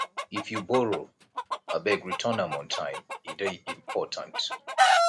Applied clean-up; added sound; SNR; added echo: none; Chicken, rooster; -2 dB; none.